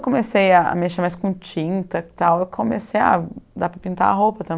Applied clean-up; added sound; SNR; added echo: none; none; none; none.